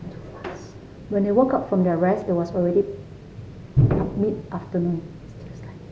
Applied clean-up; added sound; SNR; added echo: none; none; none; none.